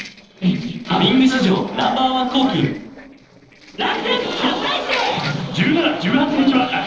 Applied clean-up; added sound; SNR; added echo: neural separator model SepFormer DNS4.